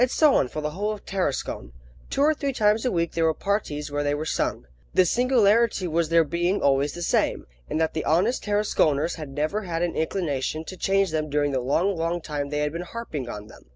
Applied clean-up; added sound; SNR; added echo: none; none; none; none.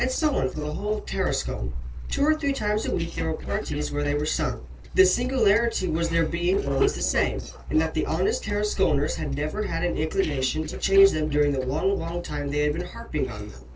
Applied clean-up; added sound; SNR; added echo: neural separator model SepFormer DNS4.